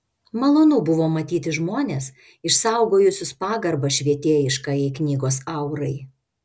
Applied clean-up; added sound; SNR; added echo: none; none; none; none.